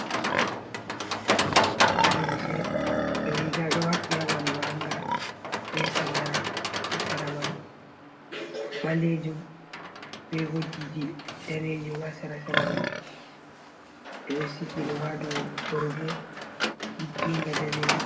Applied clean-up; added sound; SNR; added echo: none; Livestock, farm animals, working animals; -4 dB; reverberation time 1.4 s.